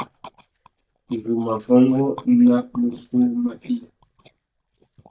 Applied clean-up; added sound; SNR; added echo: neural mask model DeepFilterNet 3.